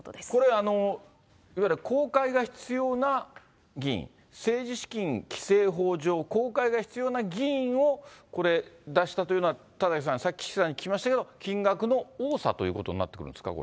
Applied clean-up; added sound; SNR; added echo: none; none; none; none.